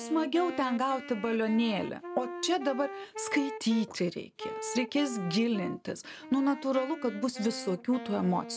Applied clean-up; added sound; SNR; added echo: none; Wind instrument, woodwind instrument; 11 dB; none.